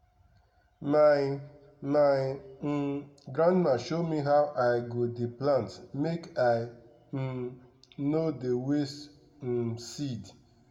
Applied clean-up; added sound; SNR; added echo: none; none; none; reverberation time 0.8 s.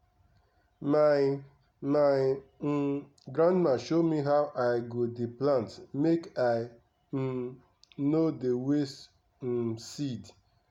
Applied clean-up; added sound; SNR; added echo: none; none; none; none.